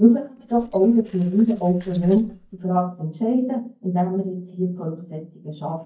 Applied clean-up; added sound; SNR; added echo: neural mask model DeepFilterNet 3.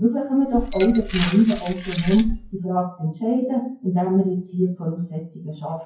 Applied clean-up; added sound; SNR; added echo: classical method WPE with log-MMSE.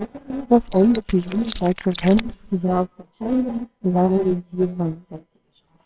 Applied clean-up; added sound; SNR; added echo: neural separator model SepFormer WHAMR!.